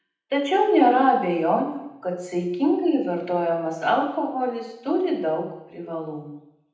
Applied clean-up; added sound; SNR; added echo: none; none; none; reverberation time 0.8 s.